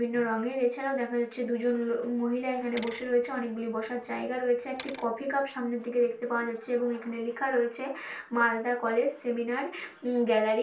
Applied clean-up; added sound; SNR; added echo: none; Bicycle; 18 dB; reverberation time 0.3 s.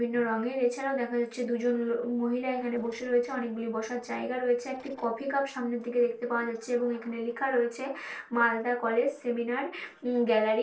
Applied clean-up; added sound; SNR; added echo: neural separator model SepFormer DNS4.